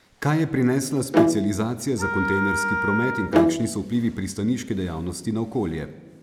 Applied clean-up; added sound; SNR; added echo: none; Bowed string instrument + Wind instrument, woodwind instrument; -1 dB; none.